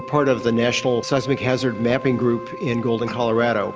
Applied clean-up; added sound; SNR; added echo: none; Wind instrument, woodwind instrument; 14 dB; none.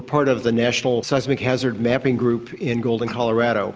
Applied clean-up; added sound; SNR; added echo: none; none; none; none.